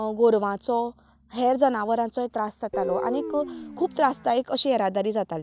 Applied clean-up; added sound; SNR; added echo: none; Guitar; 8 dB; none.